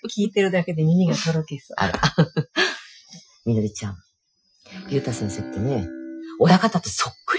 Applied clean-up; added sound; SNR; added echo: classical method Wiener filter.